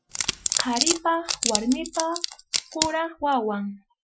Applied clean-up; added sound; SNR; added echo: classical method Wiener filter.